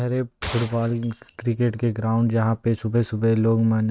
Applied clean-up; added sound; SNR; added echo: neural mask model RNNoise.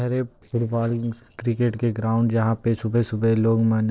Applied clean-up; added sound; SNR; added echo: neural separator model SepFormer DNS4.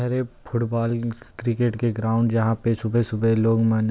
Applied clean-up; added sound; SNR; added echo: none; none; none; none.